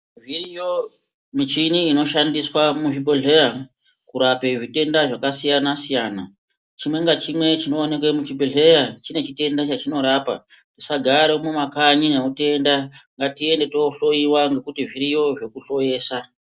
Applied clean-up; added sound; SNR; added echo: none; none; none; none.